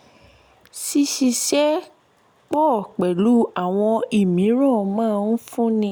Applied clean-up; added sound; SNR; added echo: none; none; none; none.